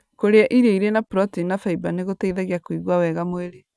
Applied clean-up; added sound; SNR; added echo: none; none; none; none.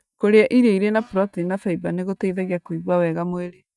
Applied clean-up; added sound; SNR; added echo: neural mask model DeepFilterNet 3.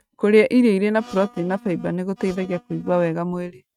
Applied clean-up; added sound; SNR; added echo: neural mask model RNNoise.